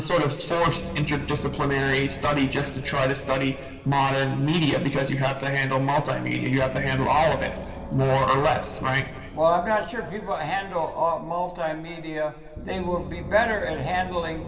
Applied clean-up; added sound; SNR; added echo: none; Gong; 15 dB; reverberation time 2.2 s.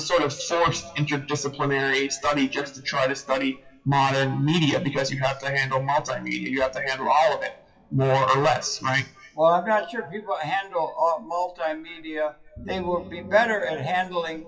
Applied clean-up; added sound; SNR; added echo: classical method WPE with log-MMSE.